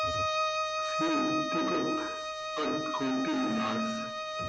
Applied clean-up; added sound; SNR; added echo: none; Bowed string instrument; -1 dB; none.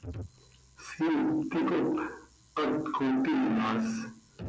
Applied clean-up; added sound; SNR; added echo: none; none; none; none.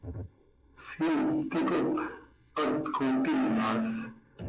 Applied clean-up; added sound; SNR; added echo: neural mask model Resemble Enhance denoiser.